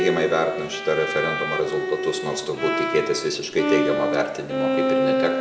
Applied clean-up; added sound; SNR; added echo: none; Bowed string instrument; 0 dB; none.